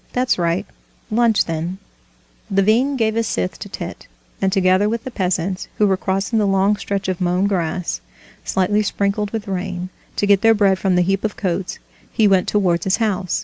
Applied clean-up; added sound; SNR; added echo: none; none; none; none.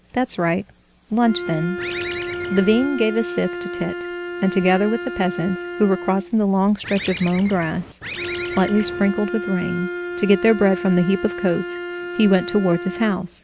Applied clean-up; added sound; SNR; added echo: none; Bird + Wind instrument, woodwind instrument; 9 dB; none.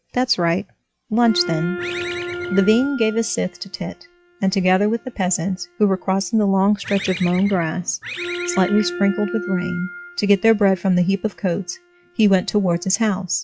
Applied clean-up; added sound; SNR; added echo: classical method log-MMSE.